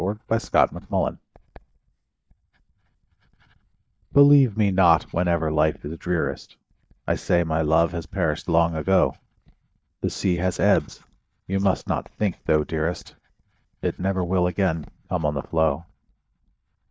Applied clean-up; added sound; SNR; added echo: neural mask model DeepFilterNet 3.